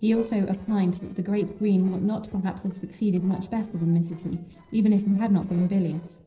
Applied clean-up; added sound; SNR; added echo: neural separator model SepFormer DNS4.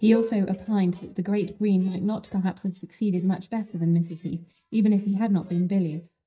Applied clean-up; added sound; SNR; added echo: neural mask model DeepFilterNet 3.